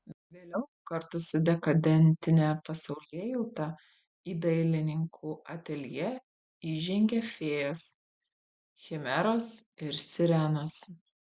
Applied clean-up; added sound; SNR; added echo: none; none; none; none.